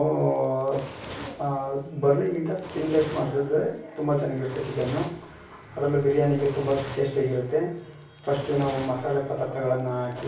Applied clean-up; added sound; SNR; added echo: none; Fire; 16 dB; reverberation time 0.3 s.